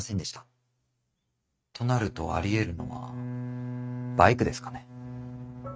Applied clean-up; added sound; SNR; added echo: neural mask model RNNoise.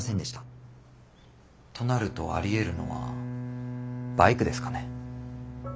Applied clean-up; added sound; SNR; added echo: none; Bowed string instrument; 7 dB; none.